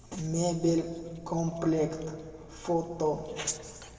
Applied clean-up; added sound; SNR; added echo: none; Cutlery, silverware; 20 dB; reverberation time 1.8 s.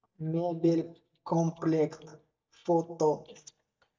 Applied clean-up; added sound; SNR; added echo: neural mask model DeepFilterNet 3.